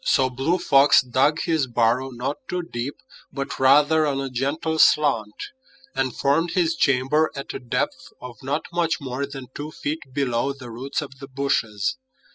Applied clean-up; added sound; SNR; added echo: classical method spectral subtraction.